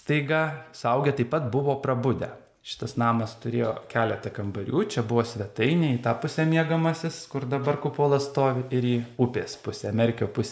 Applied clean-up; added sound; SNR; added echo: none; none; none; none.